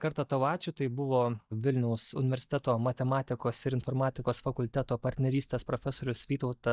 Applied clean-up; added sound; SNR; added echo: neural mask model DeepFilterNet 3.